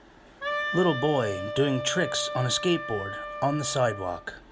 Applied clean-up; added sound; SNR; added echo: none; Wind instrument, woodwind instrument; 7 dB; none.